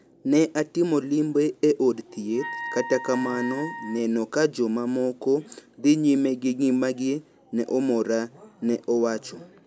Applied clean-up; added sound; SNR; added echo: none; Wind instrument, woodwind instrument; 12 dB; none.